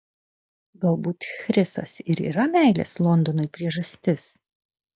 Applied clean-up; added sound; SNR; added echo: none; none; none; none.